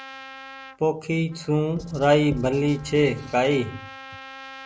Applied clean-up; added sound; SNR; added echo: none; Writing + Trumpet; 17 dB; none.